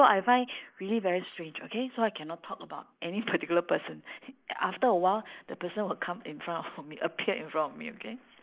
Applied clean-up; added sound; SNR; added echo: neural mask model Resemble Enhance denoiser.